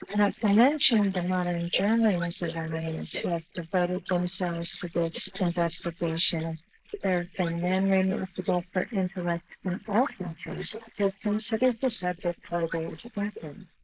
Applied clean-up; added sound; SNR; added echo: neural mask model Resemble Enhance denoiser.